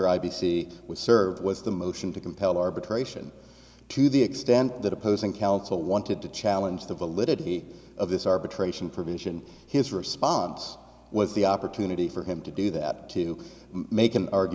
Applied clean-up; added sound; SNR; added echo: none; none; none; none.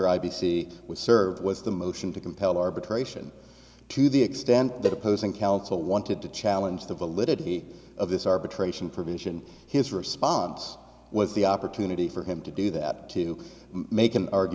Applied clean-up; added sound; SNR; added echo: none; Cowbell; 9 dB; none.